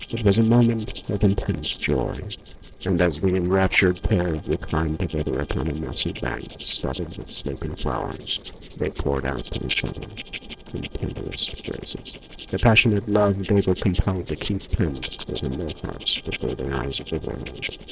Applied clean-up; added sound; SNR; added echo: neural separator model SepFormer DNS4.